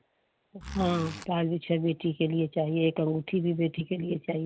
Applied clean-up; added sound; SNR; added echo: none; Zipper (clothing); 10 dB; none.